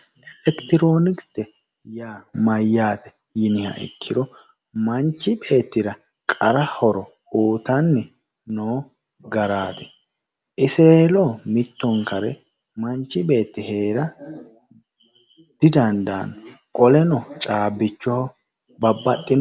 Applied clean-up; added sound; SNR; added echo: none; none; none; none.